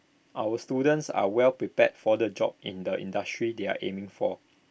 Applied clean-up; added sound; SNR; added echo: none; none; none; none.